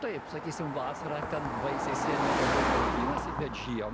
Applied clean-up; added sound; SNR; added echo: none; Car passing by; -4 dB; none.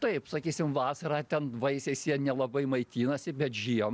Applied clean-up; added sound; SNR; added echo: none; none; none; none.